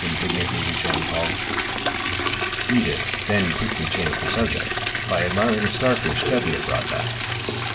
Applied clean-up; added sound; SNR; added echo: none; Liquid; -2 dB; reverberation time 1.6 s.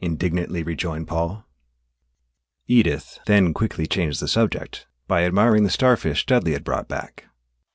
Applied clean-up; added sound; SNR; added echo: none; none; none; none.